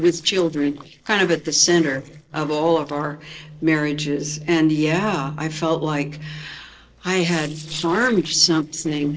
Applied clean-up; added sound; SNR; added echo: neural separator model SepFormer DNS4.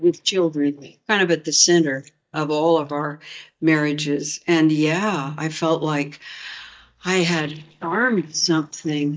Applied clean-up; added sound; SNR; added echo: neural mask model DeepFilterNet 3.